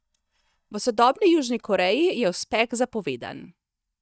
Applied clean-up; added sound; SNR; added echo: neural mask model DeepFilterNet 3.